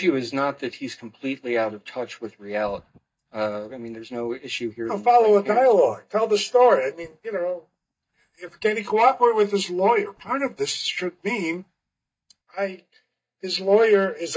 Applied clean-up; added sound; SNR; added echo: neural mask model DeepFilterNet 3.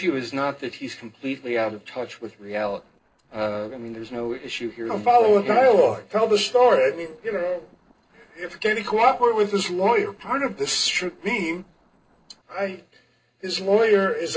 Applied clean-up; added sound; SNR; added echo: neural separator model SepFormer DNS4.